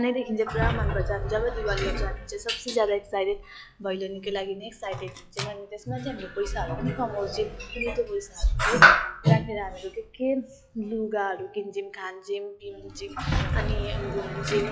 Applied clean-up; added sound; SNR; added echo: classical method log-MMSE.